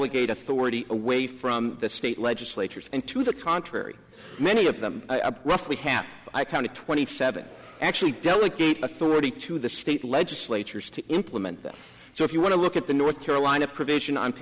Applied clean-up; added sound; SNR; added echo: none; none; none; none.